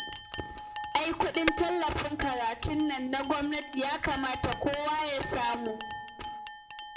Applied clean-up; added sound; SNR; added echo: none; Chink, clink; -4 dB; reverberation time 1.7 s.